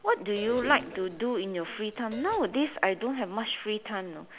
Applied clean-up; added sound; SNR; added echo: none; Hi-hat; 19 dB; none.